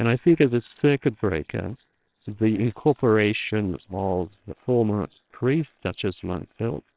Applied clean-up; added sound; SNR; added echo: neural separator model SepFormer WHAMR!.